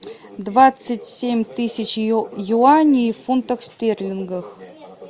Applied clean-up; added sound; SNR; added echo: none; none; none; none.